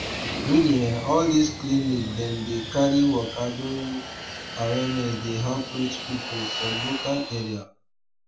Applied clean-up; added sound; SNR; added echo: none; Fixed-wing aircraft, airplane; 9 dB; reverberation time 0.2 s.